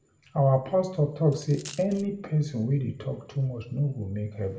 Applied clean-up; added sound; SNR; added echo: none; Coin (dropping); 18 dB; reverberation time 0.5 s.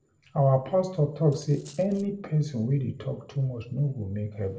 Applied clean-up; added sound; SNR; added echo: neural separator model SepFormer DNS4.